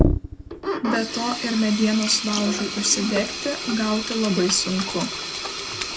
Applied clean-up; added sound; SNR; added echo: none; Sink (filling or washing); 3 dB; none.